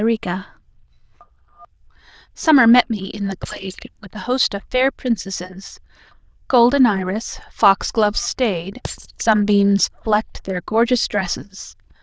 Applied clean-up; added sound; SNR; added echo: neural diffusion model UNIVERSE++.